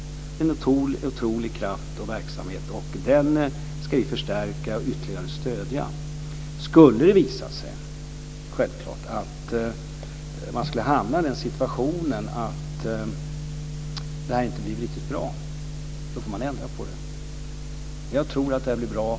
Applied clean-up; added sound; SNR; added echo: none; none; none; none.